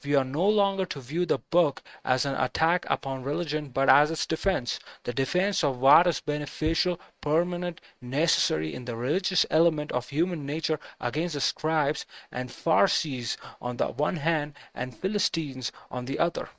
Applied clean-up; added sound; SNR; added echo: neural mask model RNNoise.